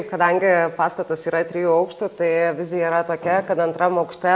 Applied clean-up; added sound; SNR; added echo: none; none; none; none.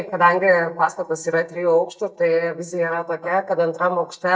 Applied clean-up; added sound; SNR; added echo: neural mask model DeepFilterNet 3.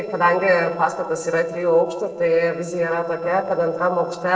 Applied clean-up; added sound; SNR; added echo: neural separator model SepFormer DNS4.